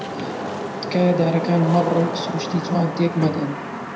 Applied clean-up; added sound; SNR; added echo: none; Wind / Rain; 6 dB; reverberation time 0.7 s.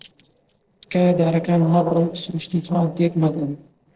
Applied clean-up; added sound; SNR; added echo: neural separator model SepFormer DNS4.